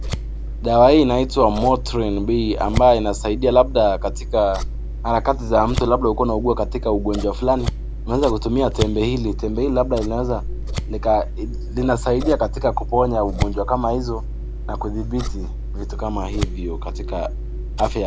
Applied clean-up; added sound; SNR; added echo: none; Scissors; 6 dB; none.